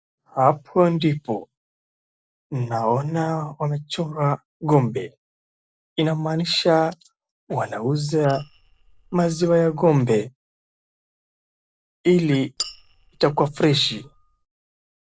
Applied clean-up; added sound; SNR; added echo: neural separator model SepFormer DNS4.